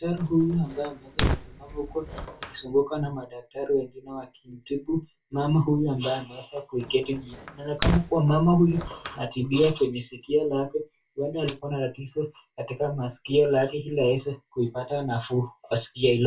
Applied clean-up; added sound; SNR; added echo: none; Fire; 6 dB; reverberation time 0.2 s.